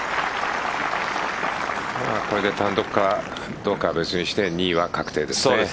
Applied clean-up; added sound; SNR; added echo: none; none; none; none.